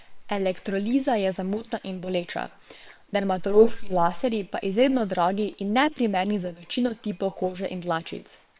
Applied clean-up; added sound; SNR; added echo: neural separator model SepFormer WHAM!.